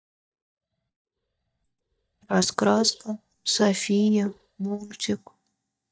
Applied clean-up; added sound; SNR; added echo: neural mask model DeepFilterNet 3.